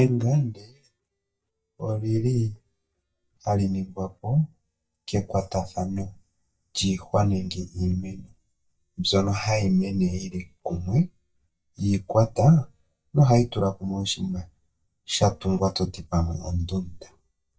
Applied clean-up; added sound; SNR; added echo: neural mask model DeepFilterNet 3.